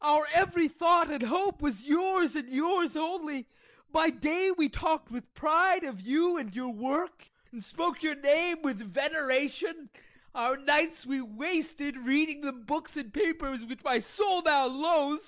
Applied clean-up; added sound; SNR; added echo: none; none; none; none.